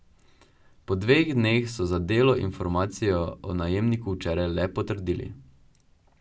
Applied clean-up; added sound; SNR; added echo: none; none; none; none.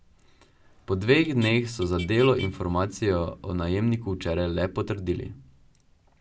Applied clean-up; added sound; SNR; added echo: none; Motor vehicle (road); 19 dB; none.